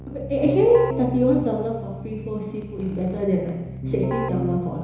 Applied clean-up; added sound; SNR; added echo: none; Keyboard (musical); 7 dB; reverberation time 1.0 s.